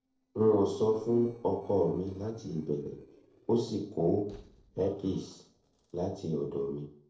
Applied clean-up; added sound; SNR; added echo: neural separator model SepFormer DNS4.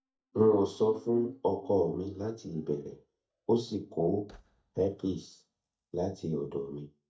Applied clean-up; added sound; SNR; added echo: neural mask model DeepFilterNet 3.